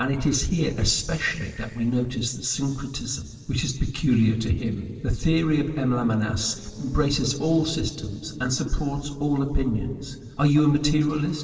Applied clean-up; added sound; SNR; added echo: neural separator model SepFormer DNS4.